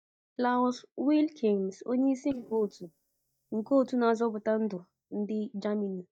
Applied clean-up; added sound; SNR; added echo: neural mask model DeepFilterNet 3.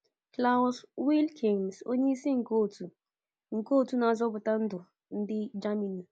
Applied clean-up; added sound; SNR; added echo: none; none; none; none.